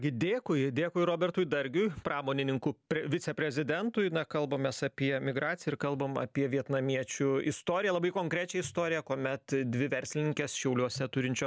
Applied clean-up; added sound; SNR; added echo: none; none; none; none.